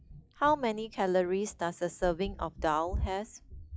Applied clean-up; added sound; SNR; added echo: classical method log-MMSE.